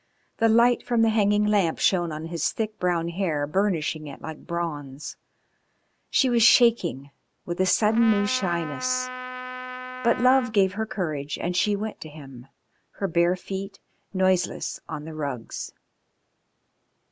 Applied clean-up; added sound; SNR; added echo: none; Trumpet; 10 dB; none.